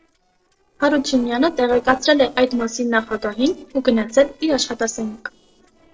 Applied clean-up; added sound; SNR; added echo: neural separator model SepFormer DNS4.